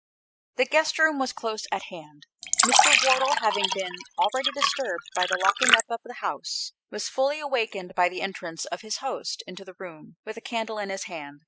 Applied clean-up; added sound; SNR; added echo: classical method spectral subtraction.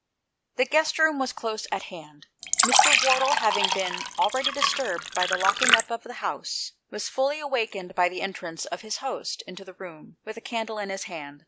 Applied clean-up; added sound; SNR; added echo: none; Fill (with liquid); -5 dB; none.